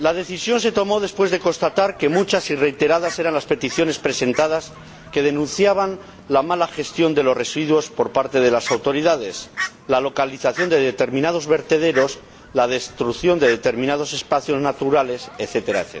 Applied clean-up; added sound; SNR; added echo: none; Fowl; 17 dB; none.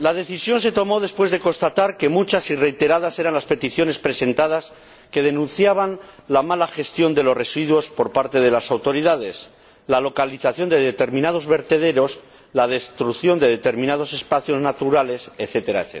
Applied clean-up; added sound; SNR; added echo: none; none; none; none.